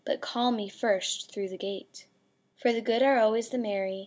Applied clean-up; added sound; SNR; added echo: none; none; none; none.